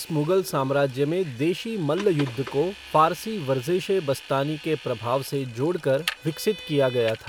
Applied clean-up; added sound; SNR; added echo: none; Vehicle; 15 dB; none.